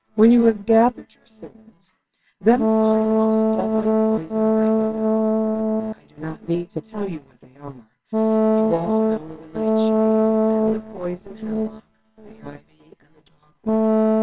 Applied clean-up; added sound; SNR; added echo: neural separator model SepFormer WHAMR!.